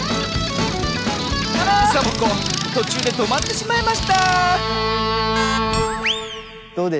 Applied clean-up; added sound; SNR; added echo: none; none; none; none.